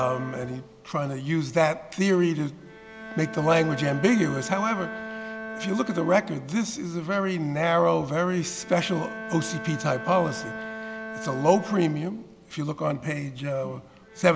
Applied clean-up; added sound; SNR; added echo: none; Bowed string instrument; 13 dB; none.